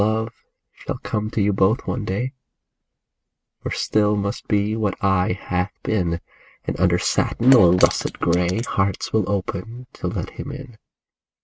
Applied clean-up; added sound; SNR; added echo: neural mask model RNNoise.